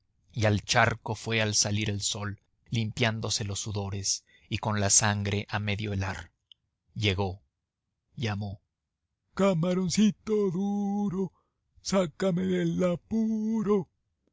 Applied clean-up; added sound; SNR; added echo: none; none; none; none.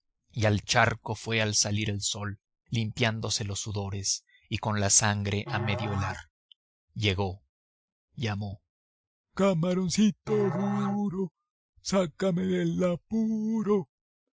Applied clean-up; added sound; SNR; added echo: classical method Wiener filter.